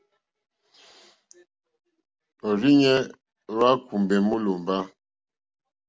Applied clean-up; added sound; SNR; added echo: none; none; none; none.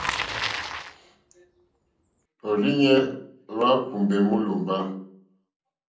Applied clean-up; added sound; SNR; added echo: none; Bicycle; 11 dB; reverberation time 0.6 s.